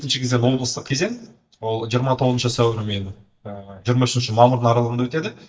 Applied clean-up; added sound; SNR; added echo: neural mask model DeepFilterNet 3.